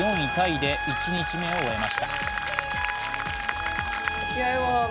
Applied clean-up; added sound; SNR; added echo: none; Trumpet; 3 dB; none.